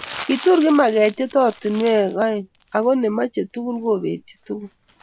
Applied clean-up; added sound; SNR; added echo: none; Crumpling, crinkling; 18 dB; none.